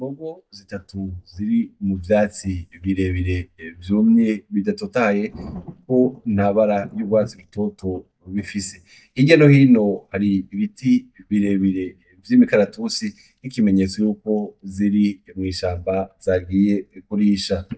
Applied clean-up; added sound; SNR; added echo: neural mask model DeepFilterNet 3.